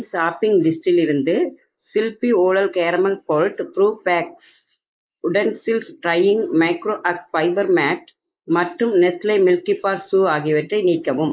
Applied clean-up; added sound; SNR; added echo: neural mask model Resemble Enhance denoiser.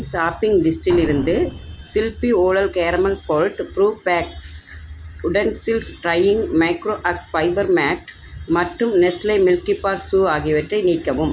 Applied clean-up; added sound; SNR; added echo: none; Explosion; 14 dB; none.